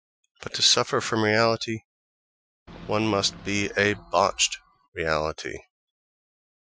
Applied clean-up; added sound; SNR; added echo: classical method Wiener filter.